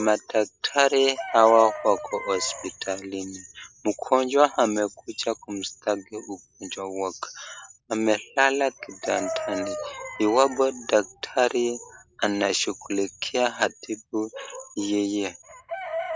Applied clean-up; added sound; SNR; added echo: none; Chicken, rooster; 14 dB; none.